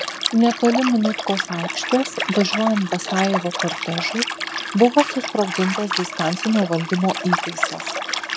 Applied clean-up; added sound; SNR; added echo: none; Liquid; 5 dB; none.